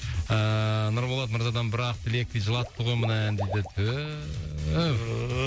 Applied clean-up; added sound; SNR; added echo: none; Water / Liquid; 17 dB; none.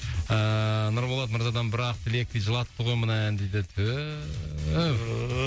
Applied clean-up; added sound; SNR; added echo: none; none; none; none.